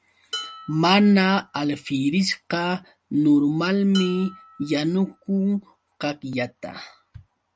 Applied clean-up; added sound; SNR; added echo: none; Dishes, pots, and pans; 19 dB; none.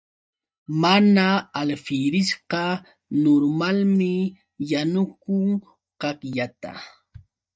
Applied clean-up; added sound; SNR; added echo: neural mask model DeepFilterNet 3.